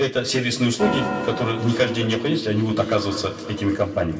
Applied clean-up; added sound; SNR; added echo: none; Organ; 8 dB; reverberation time 2.5 s.